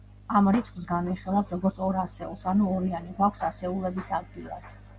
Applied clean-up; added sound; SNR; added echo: none; none; none; none.